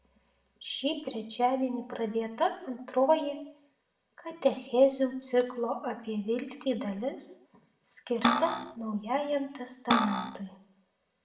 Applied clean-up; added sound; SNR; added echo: none; Cutlery, silverware; -4 dB; reverberation time 0.7 s.